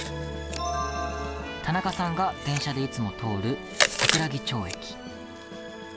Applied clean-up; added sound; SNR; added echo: none; Chewing, mastication; 4 dB; none.